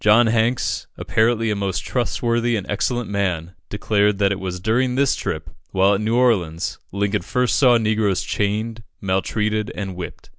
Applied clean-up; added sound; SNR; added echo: none; none; none; none.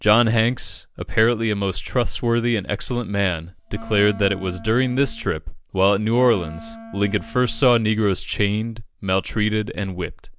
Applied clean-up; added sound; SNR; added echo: none; Wind instrument, woodwind instrument; 18 dB; none.